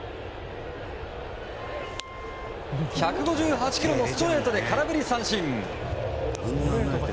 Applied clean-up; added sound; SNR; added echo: none; Wind instrument, woodwind instrument; 17 dB; none.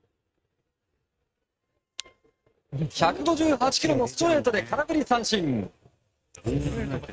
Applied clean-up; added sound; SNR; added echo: neural mask model RNNoise.